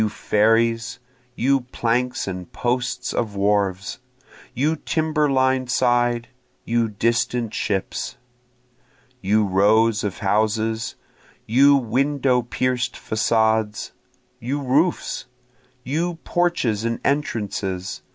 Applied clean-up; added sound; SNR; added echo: none; none; none; none.